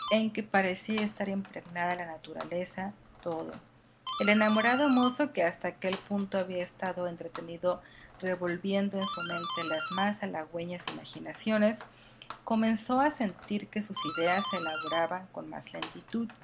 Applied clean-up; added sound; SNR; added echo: none; Doorbell; 9 dB; none.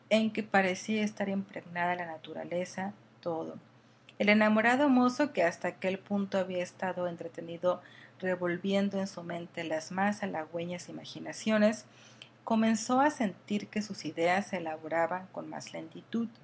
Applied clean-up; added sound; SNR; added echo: none; none; none; none.